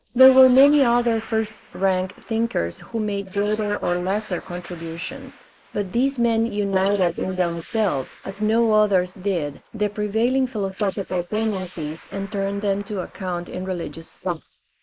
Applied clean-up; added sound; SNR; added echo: neural mask model Resemble Enhance denoiser.